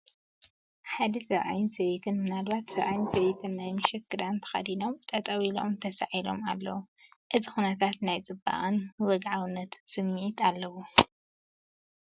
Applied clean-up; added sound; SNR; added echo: none; none; none; none.